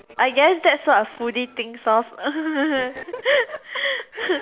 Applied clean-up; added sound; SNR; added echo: none; none; none; none.